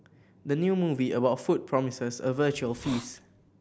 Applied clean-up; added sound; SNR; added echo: none; Hiss; 16 dB; none.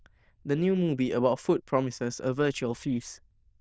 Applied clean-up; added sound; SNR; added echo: neural diffusion model UNIVERSE++.